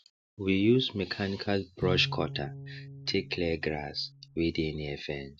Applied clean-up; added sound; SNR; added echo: neural mask model RNNoise.